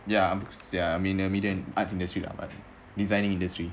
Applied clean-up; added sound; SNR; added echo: none; none; none; none.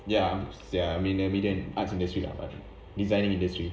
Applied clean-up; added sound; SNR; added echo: none; none; none; reverberation time 0.6 s.